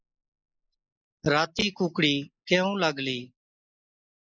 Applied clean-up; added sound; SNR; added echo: neural mask model Resemble Enhance denoiser.